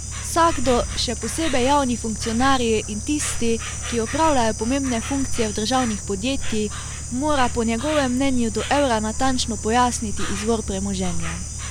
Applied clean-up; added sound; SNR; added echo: none; Insect; 4 dB; none.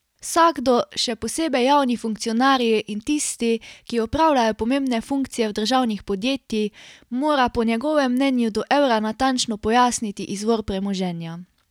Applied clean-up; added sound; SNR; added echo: none; none; none; none.